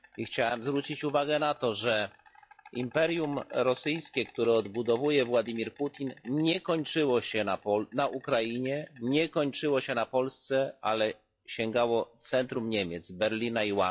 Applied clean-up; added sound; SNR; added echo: classical method log-MMSE.